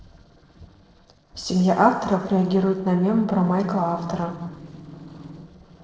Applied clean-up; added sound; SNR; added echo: neural separator model SepFormer DNS4.